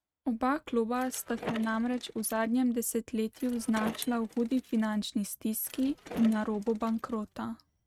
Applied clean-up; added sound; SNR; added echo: neural mask model RNNoise.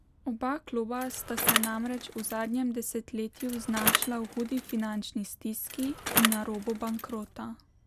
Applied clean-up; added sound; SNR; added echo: none; Bicycle; 1 dB; none.